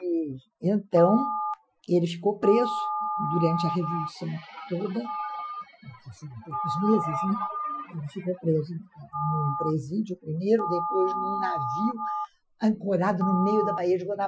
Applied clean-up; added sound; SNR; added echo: classical method Wiener filter.